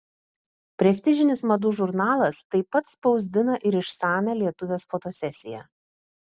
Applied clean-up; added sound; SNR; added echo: none; none; none; none.